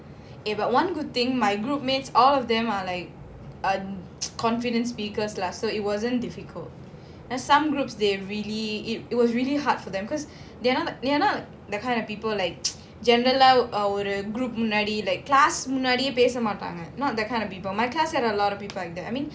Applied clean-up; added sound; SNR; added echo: none; none; none; none.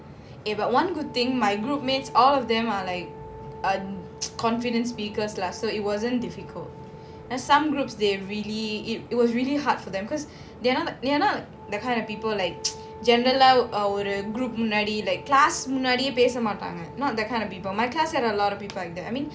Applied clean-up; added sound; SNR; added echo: none; Wind instrument, woodwind instrument; 19 dB; none.